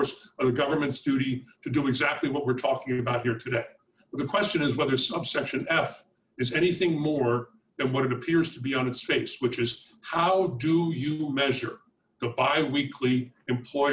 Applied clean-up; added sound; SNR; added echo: none; none; none; none.